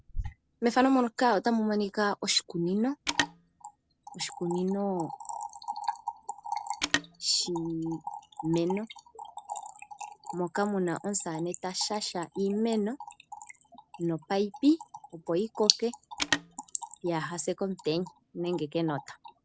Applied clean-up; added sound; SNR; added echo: none; Trickle, dribble / Splash, splatter + Telephone; 8 dB; none.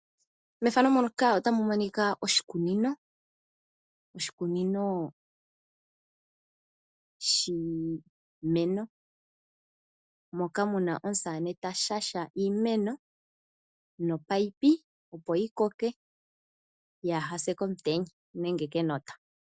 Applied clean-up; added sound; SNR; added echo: none; none; none; none.